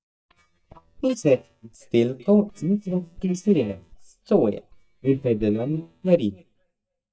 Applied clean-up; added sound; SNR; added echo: neural mask model DeepFilterNet 3.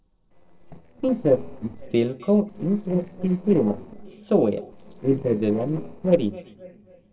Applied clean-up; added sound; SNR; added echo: neural separator model SepFormer DNS4.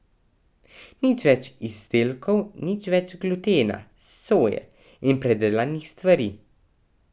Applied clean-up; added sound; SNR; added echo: none; none; none; none.